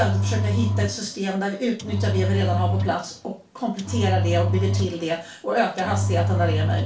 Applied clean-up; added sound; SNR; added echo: none; Engine; -2 dB; reverberation time 0.3 s.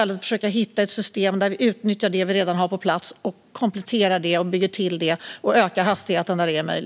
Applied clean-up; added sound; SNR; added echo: none; none; none; none.